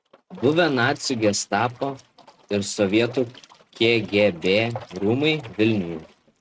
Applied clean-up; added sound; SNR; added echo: neural mask model RNNoise.